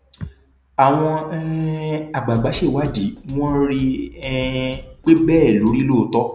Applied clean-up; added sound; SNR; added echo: none; Drum kit; 17 dB; none.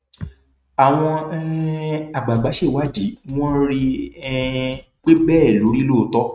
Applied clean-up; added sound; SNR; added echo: neural mask model RNNoise.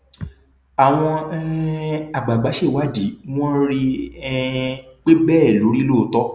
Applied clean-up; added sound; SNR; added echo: none; none; none; none.